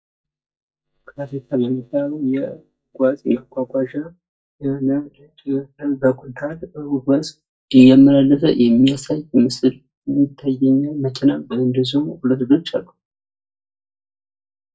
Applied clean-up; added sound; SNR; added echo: neural mask model DeepFilterNet 3.